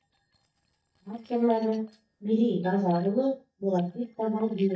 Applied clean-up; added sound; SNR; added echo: neural mask model DeepFilterNet 3.